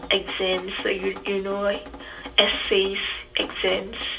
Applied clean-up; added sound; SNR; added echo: none; Drip; 15 dB; reverberation time 0.2 s.